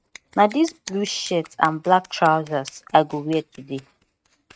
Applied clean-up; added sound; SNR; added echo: neural mask model RNNoise.